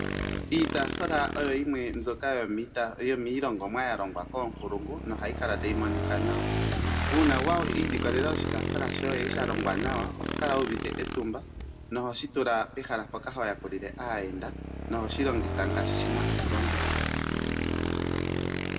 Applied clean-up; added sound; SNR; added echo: none; Motorcycle / Engine; 0 dB; reverberation time 1.6 s.